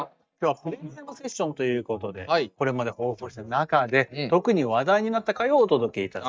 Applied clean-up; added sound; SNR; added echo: neural mask model DeepFilterNet 3.